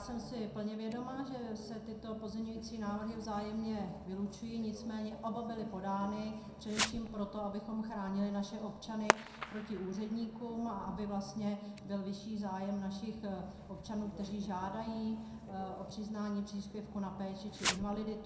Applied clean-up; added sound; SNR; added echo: none; Fireworks; 6 dB; reverberation time 0.5 s.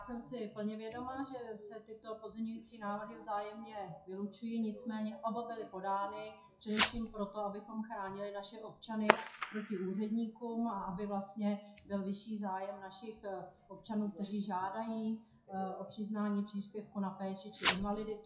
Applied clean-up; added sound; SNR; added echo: classical method WPE with log-MMSE.